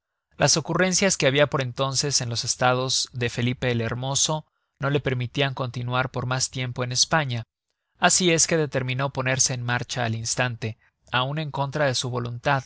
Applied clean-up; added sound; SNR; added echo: none; none; none; none.